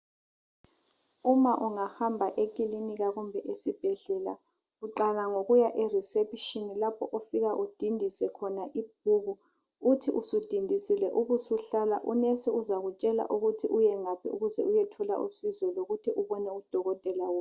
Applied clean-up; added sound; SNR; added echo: none; none; none; none.